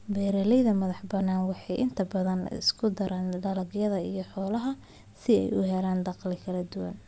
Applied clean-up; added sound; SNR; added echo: none; none; none; none.